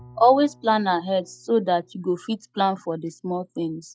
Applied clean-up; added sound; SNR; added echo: classical method log-MMSE.